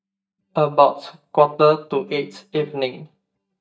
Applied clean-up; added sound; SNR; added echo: neural mask model DeepFilterNet 3.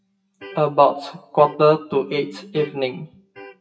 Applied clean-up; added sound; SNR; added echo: classical method WPE with log-MMSE.